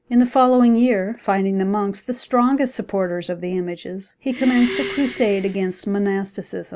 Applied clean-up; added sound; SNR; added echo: none; Breathing; 12 dB; none.